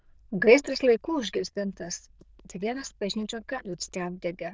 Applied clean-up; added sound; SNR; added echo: neural diffusion model UNIVERSE++.